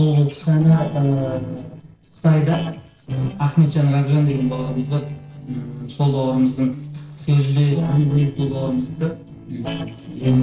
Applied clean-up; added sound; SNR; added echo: neural separator model SepFormer DNS4.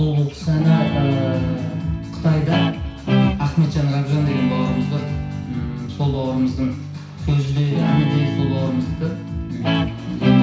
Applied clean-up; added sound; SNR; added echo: none; Guitar; 1 dB; reverberation time 0.6 s.